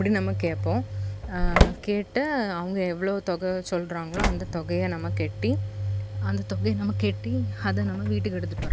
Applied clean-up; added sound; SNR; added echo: none; Slam / Engine; -1 dB; none.